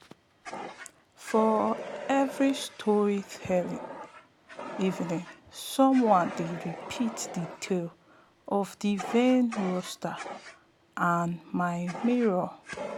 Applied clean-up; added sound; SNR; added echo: none; Fire; 13 dB; none.